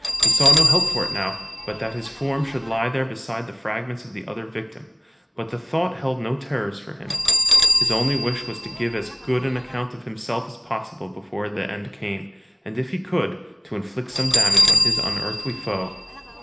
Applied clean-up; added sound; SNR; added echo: none; Bell; -2 dB; reverberation time 1.1 s.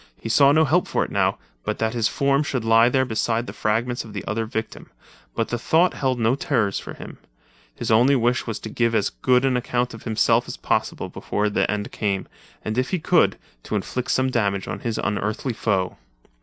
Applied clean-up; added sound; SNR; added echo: none; none; none; none.